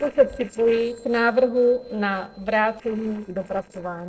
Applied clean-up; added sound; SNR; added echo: neural separator model SepFormer DNS4.